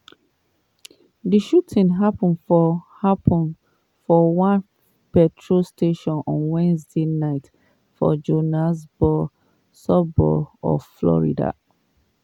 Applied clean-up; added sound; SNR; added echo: none; none; none; none.